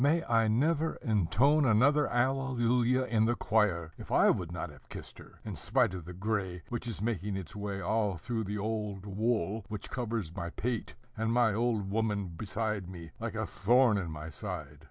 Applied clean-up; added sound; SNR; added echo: none; none; none; none.